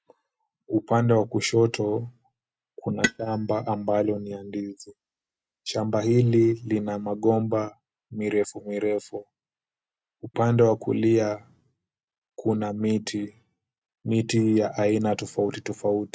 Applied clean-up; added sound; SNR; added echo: neural mask model RNNoise.